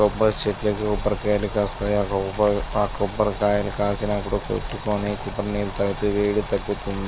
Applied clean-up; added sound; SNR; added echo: none; Boiling; 10 dB; none.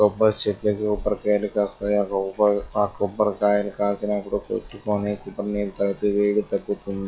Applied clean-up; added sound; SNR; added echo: classical method log-MMSE.